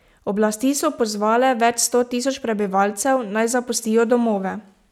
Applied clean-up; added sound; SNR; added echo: none; none; none; none.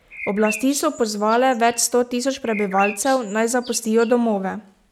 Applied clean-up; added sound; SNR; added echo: none; Bird; 14 dB; none.